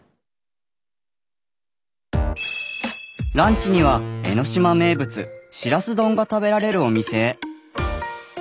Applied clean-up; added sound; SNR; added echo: none; Electric guitar / Bass guitar; 7 dB; none.